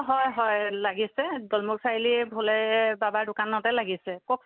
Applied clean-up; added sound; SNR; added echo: none; none; none; none.